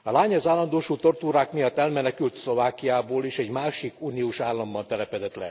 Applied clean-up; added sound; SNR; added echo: none; none; none; none.